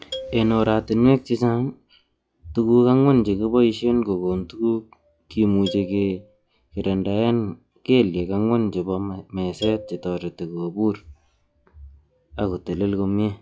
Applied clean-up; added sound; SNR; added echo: classical method log-MMSE.